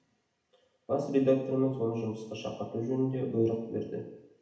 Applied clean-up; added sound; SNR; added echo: none; none; none; reverberation time 0.8 s.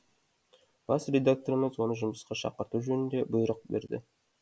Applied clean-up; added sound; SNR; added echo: none; none; none; none.